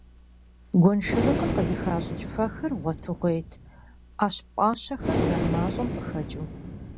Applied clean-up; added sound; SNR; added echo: none; Breathing; 4 dB; none.